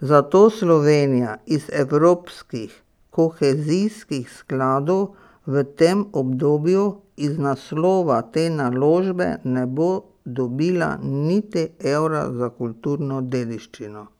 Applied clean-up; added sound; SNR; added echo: none; none; none; none.